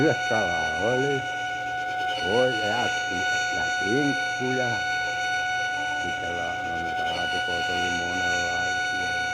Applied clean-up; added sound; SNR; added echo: none; Bowed string instrument; -4 dB; none.